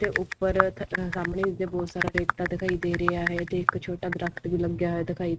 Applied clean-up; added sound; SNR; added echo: neural mask model RNNoise.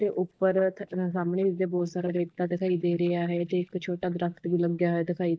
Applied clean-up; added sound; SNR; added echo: neural mask model DeepFilterNet 3.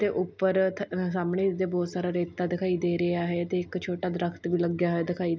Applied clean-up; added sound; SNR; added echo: none; none; none; none.